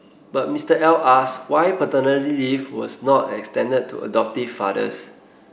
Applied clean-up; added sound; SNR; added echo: none; none; none; none.